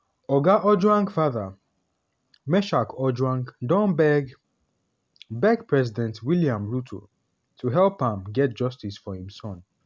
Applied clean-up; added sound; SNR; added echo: none; none; none; none.